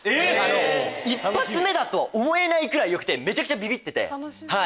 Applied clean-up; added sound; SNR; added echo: none; none; none; none.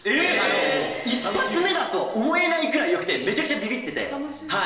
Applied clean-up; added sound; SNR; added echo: none; none; none; reverberation time 1.0 s.